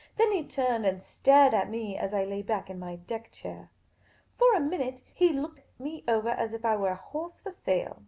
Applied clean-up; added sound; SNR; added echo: none; none; none; none.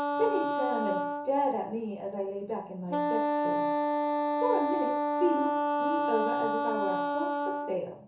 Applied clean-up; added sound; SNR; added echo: none; Wind instrument, woodwind instrument; -3 dB; reverberation time 0.7 s.